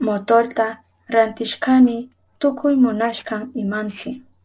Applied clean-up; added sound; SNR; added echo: neural separator model SepFormer DNS4.